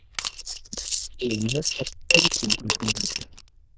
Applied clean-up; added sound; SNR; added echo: neural diffusion model UNIVERSE++.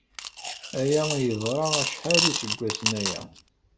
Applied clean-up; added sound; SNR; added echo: none; Coin (dropping) / Glass; 1 dB; none.